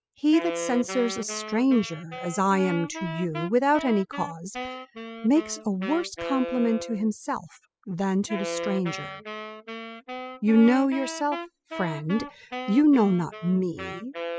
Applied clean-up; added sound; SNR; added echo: classical method spectral subtraction.